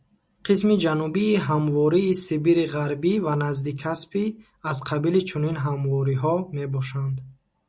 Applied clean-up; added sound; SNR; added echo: none; none; none; none.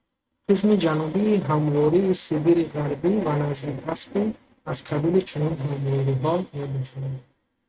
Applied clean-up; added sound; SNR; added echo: neural mask model RNNoise.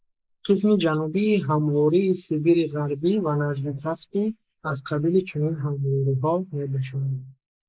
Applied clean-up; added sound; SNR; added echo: neural mask model Resemble Enhance denoiser.